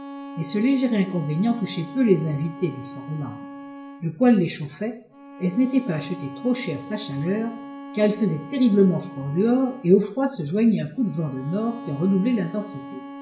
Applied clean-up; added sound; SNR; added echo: none; Bowed string instrument; 15 dB; reverberation time 0.5 s.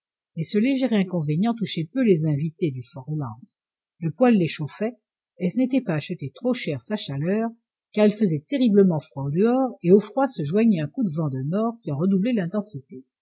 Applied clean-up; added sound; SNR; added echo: none; none; none; none.